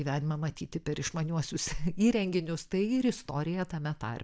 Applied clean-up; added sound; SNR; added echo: none; none; none; none.